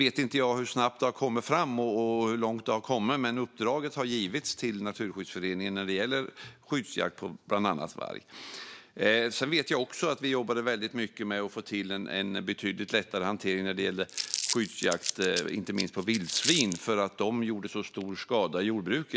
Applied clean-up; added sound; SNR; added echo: none; Crumpling, crinkling; 5 dB; none.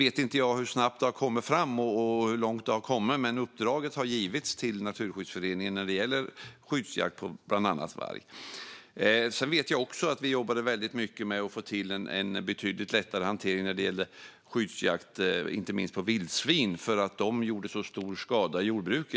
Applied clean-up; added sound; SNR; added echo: none; none; none; none.